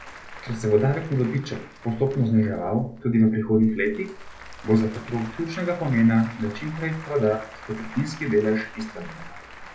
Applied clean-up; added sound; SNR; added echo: none; Applause / Crowd; 17 dB; reverberation time 0.3 s.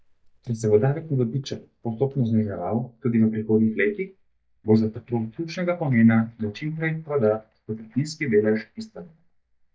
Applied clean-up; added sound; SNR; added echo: neural mask model DeepFilterNet 3.